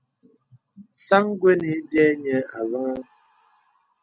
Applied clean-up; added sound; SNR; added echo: none; none; none; none.